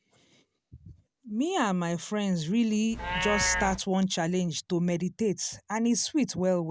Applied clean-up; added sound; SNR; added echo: none; Livestock, farm animals, working animals; 10 dB; none.